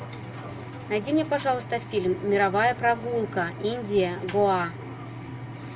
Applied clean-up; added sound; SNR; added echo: none; none; none; none.